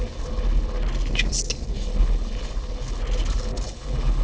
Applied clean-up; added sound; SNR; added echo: neural separator model SepFormer DNS4.